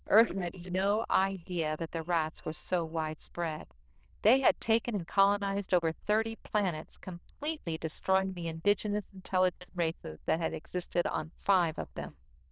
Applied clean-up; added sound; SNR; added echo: neural diffusion model UNIVERSE++.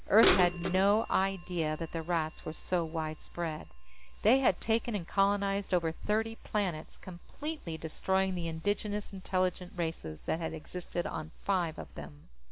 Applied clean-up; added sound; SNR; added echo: none; Bird vocalization, bird call, bird song / Telephone; 10 dB; none.